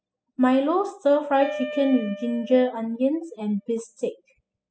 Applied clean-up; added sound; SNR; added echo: classical method spectral subtraction.